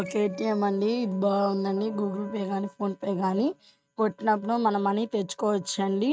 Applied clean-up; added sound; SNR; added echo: neural mask model RNNoise.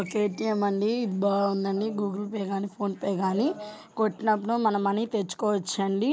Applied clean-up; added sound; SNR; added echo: none; none; none; none.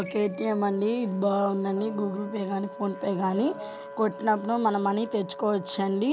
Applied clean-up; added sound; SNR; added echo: none; Wind instrument, woodwind instrument; 14 dB; none.